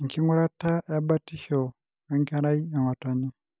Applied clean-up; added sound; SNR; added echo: none; none; none; none.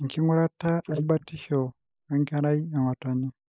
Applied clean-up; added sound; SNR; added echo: neural mask model Resemble Enhance denoiser.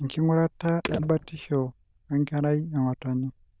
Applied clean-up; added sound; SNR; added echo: neural diffusion model UNIVERSE++.